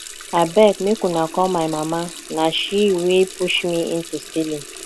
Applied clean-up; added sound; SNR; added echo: none; Water tap, faucet; 15 dB; none.